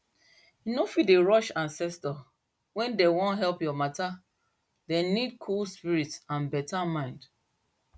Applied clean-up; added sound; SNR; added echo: none; none; none; none.